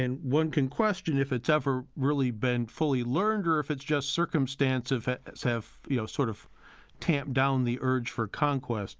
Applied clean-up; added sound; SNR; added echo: none; none; none; none.